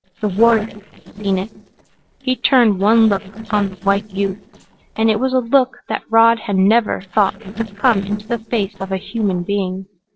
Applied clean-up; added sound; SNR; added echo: neural separator model SepFormer DNS4.